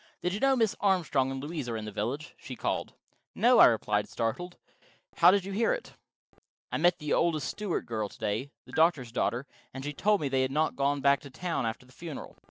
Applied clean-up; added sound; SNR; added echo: neural separator model SepFormer DNS4.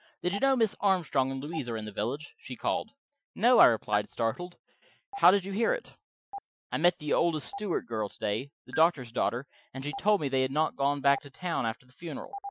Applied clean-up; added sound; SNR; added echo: classical method Wiener filter.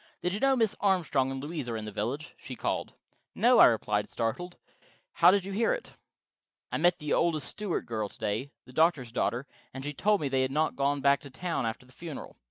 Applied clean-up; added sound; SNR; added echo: none; none; none; none.